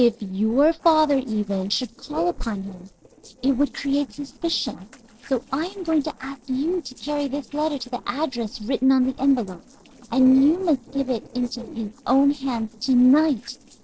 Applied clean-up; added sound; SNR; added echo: neural separator model SepFormer DNS4.